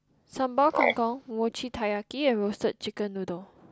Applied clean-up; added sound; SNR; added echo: none; Frog; 4 dB; none.